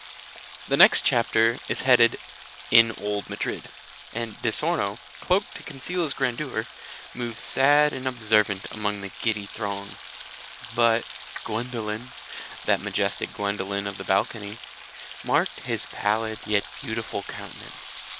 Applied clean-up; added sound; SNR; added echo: none; Frying (food); 11 dB; none.